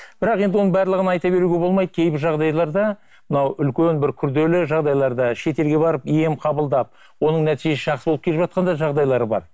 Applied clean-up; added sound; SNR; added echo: none; none; none; none.